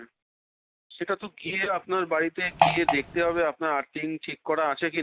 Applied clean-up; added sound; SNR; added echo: none; Fart; -3 dB; none.